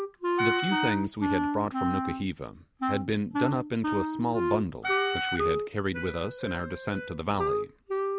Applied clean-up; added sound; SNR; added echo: none; Wind instrument, woodwind instrument + Wind instrument, woodwind instrument; -1 dB; none.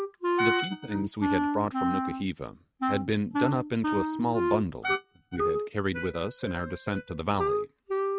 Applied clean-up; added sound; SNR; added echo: neural mask model RNNoise.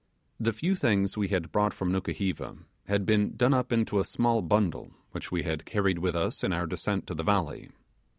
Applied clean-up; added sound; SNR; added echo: none; none; none; none.